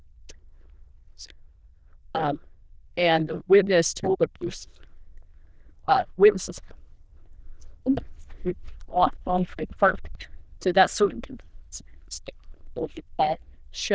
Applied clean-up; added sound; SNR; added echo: neural diffusion model UNIVERSE++.